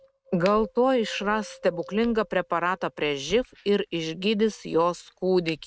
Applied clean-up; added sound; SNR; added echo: neural mask model RNNoise.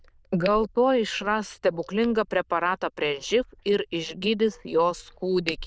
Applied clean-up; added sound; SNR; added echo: neural diffusion model UNIVERSE++.